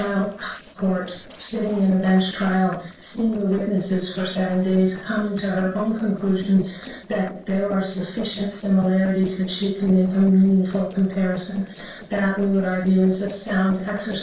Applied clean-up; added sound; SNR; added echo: neural separator model SepFormer DNS4.